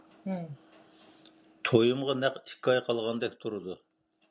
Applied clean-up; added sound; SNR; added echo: none; none; none; none.